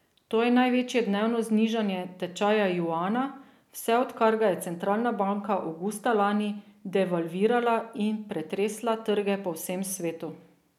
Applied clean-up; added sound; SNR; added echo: none; none; none; none.